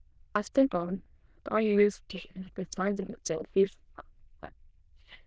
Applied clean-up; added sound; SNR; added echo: neural diffusion model UNIVERSE++.